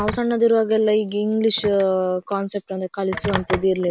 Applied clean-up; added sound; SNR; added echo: none; Telephone; 13 dB; none.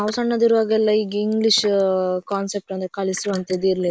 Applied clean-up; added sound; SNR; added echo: neural mask model Resemble Enhance denoiser.